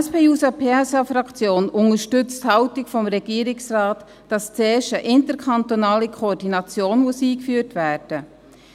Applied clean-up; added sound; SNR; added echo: none; none; none; none.